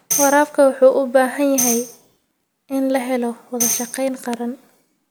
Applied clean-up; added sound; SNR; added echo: none; Tambourine; 7 dB; none.